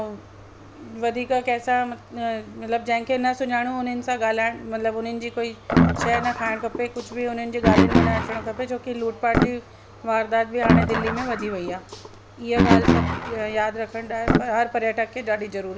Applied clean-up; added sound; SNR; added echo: none; Guitar; -3 dB; none.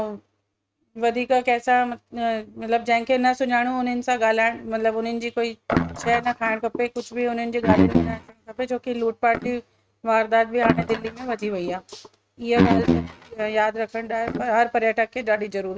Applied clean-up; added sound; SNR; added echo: neural mask model RNNoise.